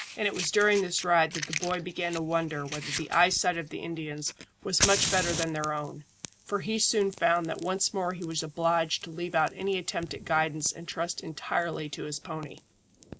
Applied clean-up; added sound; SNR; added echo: none; Fire; 9 dB; none.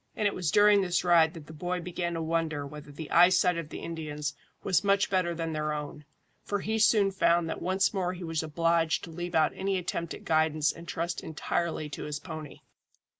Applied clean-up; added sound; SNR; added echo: none; none; none; none.